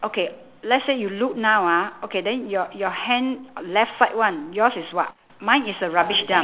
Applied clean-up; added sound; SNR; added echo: none; none; none; none.